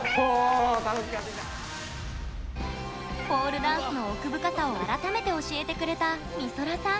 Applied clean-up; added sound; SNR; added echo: none; Meow; 10 dB; none.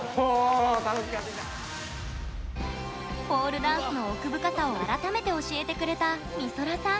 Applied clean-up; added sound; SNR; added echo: none; none; none; none.